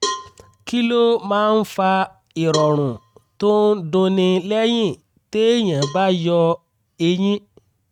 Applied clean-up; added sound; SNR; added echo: neural mask model RNNoise.